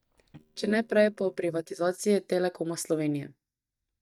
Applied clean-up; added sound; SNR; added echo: neural mask model DeepFilterNet 3.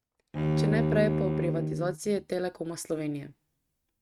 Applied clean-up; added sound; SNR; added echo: neural mask model RNNoise.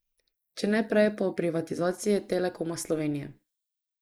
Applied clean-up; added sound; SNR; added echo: neural mask model Resemble Enhance denoiser.